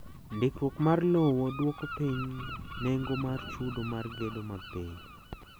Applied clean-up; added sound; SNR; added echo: none; Gull, seagull; 12 dB; none.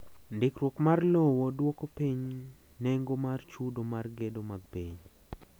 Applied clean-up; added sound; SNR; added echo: none; none; none; none.